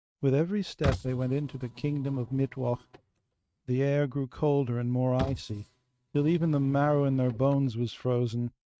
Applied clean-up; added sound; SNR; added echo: neural mask model RNNoise.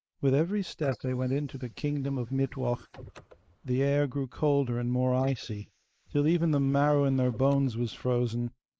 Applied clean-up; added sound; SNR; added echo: neural mask model Resemble Enhance denoiser.